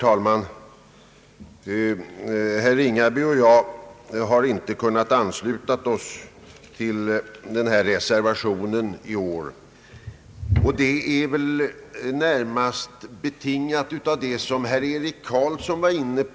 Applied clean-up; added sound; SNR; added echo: none; none; none; none.